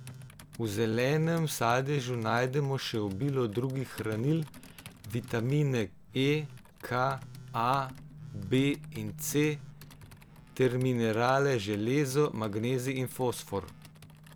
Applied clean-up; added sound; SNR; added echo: none; Telephone + Computer keyboard; 20 dB; none.